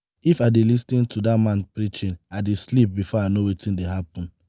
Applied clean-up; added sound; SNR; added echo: none; none; none; none.